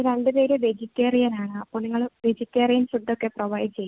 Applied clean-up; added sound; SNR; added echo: none; none; none; none.